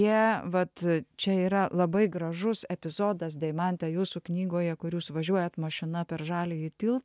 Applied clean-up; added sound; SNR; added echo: none; none; none; none.